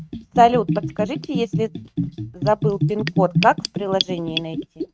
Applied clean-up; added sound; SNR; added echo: neural mask model RNNoise.